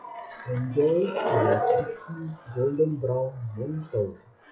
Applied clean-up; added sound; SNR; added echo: classical method WPE with log-MMSE.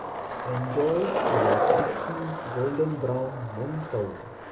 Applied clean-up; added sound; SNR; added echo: none; Skateboard; -1 dB; reverberation time 0.9 s.